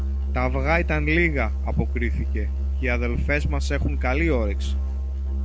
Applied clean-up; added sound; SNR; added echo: none; Musical instrument; -3 dB; none.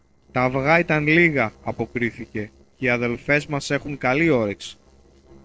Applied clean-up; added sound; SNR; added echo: neural separator model SepFormer DNS4.